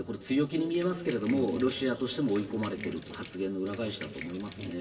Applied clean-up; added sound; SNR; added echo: none; Sink (filling or washing); 15 dB; reverberation time 2.4 s.